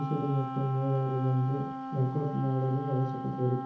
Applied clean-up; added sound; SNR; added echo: none; Wind instrument, woodwind instrument; 7 dB; reverberation time 0.6 s.